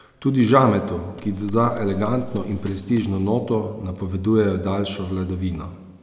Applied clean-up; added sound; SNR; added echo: none; Gunshot, gunfire; 14 dB; none.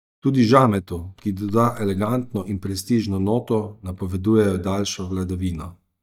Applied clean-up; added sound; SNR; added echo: neural mask model DeepFilterNet 3.